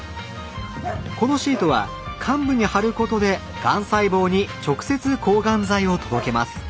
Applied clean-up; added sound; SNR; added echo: none; Dog; 19 dB; none.